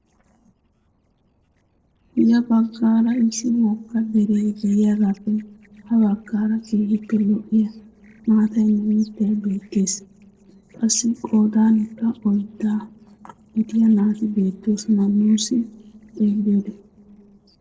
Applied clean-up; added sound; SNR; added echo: neural separator model SepFormer DNS4.